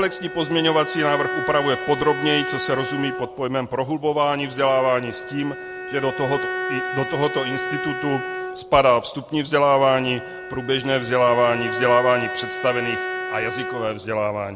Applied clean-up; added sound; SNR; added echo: none; Bowed string instrument; 7 dB; none.